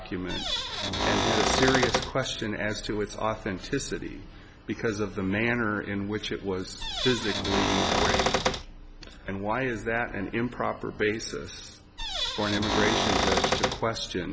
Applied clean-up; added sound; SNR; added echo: none; Cupboard open or close / Door; -3 dB; none.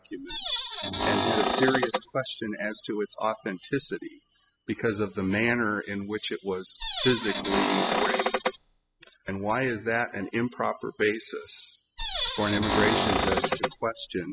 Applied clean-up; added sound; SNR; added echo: classical method spectral subtraction.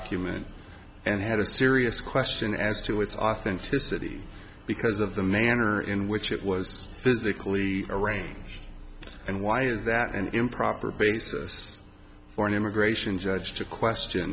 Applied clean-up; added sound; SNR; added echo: none; none; none; none.